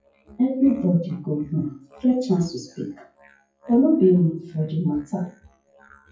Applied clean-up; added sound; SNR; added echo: classical method WPE with log-MMSE.